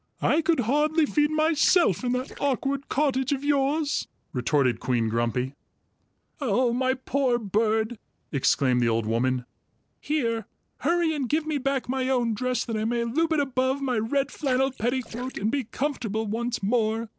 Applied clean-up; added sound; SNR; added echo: neural separator model SepFormer DNS4.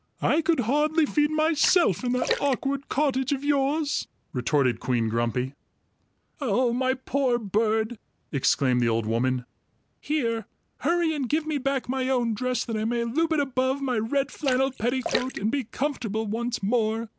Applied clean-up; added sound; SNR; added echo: none; Splash, splatter; 10 dB; none.